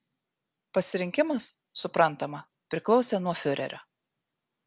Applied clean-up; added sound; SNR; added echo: none; none; none; none.